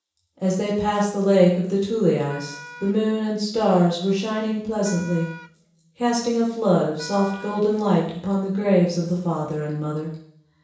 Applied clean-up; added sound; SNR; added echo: none; Wind instrument, woodwind instrument; 20 dB; reverberation time 0.7 s.